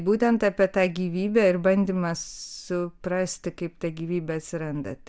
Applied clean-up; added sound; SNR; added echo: none; none; none; none.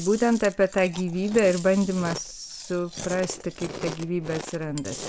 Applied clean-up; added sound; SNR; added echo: none; Chewing, mastication; 13 dB; none.